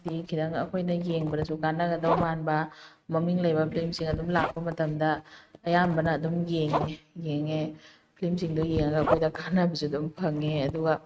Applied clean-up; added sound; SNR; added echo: neural mask model RNNoise.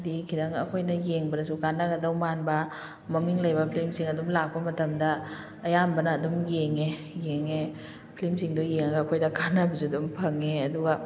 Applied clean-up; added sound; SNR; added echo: none; none; none; none.